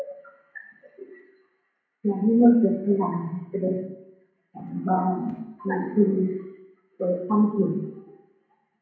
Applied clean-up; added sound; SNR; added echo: none; none; none; reverberation time 0.7 s.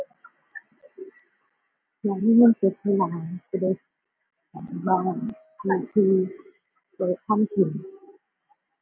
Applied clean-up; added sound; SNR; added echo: none; none; none; none.